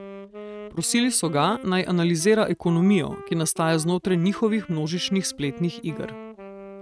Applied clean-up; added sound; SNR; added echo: neural mask model RNNoise.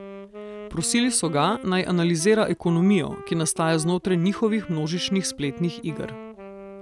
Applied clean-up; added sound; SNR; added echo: none; Wind instrument, woodwind instrument; 15 dB; none.